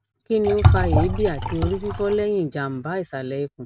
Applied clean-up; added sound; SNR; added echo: none; Liquid; -2 dB; none.